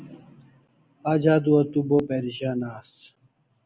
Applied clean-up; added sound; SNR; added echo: none; none; none; none.